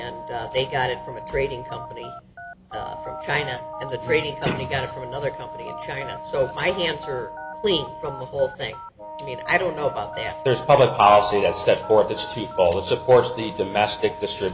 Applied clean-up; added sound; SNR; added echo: none; Wind instrument, woodwind instrument + Telephone; 12 dB; none.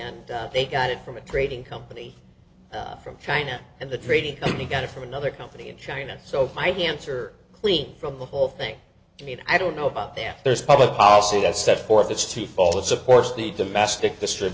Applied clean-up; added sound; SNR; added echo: none; none; none; none.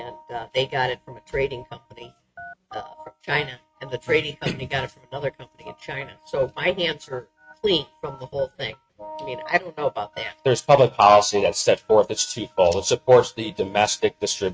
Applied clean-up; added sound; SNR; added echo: neural mask model RNNoise.